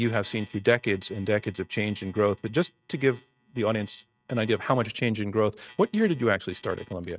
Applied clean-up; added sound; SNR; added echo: neural mask model RNNoise.